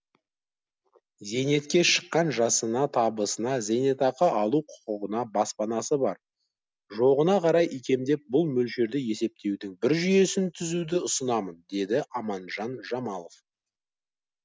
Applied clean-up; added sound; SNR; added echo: none; none; none; none.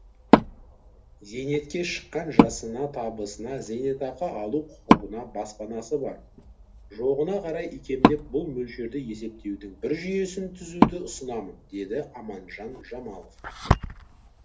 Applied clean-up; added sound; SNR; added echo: none; Wood; -4 dB; reverberation time 0.3 s.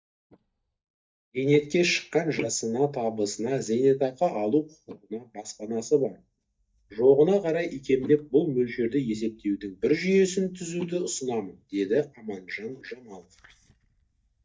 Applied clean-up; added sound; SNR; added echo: neural mask model DeepFilterNet 3.